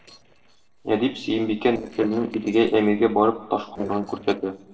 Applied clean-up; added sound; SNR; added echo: neural separator model SepFormer DNS4.